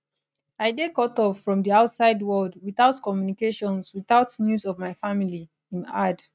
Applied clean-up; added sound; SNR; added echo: neural mask model RNNoise.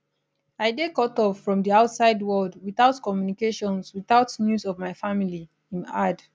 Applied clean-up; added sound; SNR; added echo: none; none; none; none.